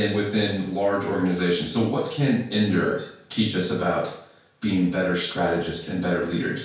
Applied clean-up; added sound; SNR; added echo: none; none; none; reverberation time 0.5 s.